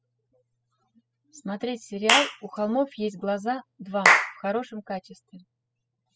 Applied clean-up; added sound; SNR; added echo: classical method spectral subtraction.